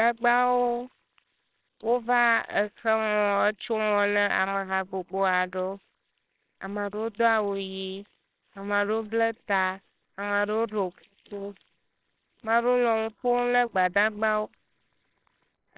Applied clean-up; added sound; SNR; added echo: neural separator model SepFormer WHAMR!.